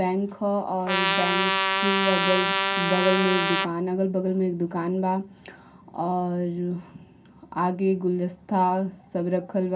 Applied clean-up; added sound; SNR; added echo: none; Trumpet; -2 dB; reverberation time 0.3 s.